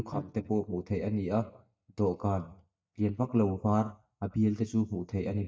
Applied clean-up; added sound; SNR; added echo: neural mask model DeepFilterNet 3.